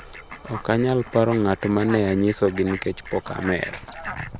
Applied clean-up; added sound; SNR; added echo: none; Fowl; 14 dB; none.